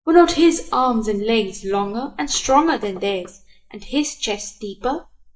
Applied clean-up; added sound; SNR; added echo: neural mask model DeepFilterNet 3.